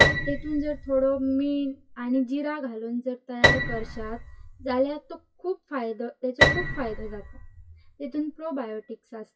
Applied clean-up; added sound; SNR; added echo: classical method WPE with log-MMSE.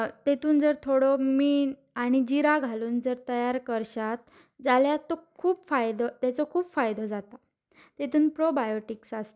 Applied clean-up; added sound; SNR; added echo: none; none; none; none.